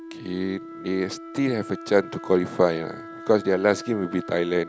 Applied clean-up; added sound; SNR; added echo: none; Wind instrument, woodwind instrument; 14 dB; none.